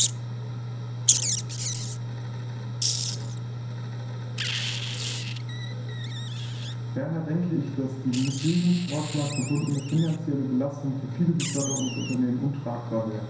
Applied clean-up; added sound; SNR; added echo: none; Wild animals; 6 dB; reverberation time 0.3 s.